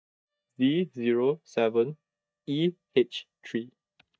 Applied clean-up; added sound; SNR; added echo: neural mask model DeepFilterNet 3.